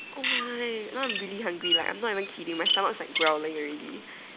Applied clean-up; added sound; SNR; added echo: none; Bird vocalization, bird call, bird song; 1 dB; none.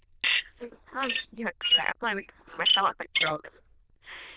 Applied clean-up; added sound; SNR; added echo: neural diffusion model UNIVERSE++.